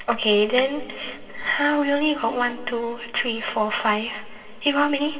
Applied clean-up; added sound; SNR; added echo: none; none; none; reverberation time 2.1 s.